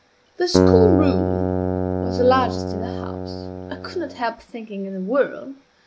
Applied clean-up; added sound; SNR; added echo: none; Keyboard (musical); -3 dB; none.